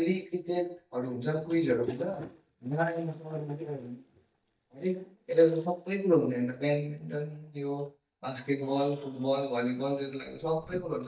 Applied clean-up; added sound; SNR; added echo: neural mask model DeepFilterNet 3.